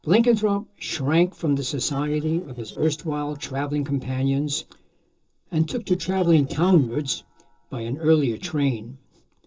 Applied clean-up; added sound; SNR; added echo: neural separator model SepFormer DNS4.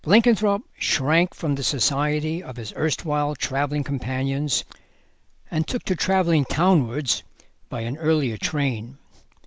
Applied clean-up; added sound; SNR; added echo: none; none; none; none.